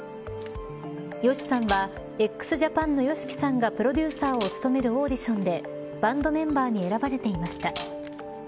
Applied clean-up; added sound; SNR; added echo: none; Cutlery, silverware; 19 dB; none.